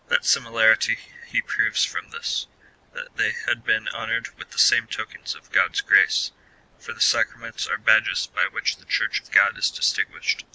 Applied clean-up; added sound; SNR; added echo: none; none; none; none.